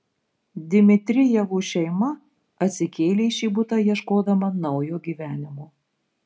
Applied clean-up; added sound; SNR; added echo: none; none; none; none.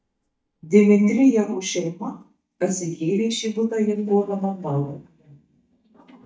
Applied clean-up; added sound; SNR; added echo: neural mask model DeepFilterNet 3.